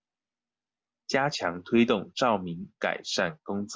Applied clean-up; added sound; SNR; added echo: none; none; none; none.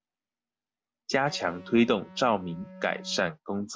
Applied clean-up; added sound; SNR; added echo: none; Electric guitar; 17 dB; none.